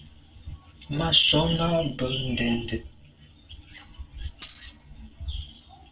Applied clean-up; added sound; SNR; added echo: neural separator model SepFormer DNS4.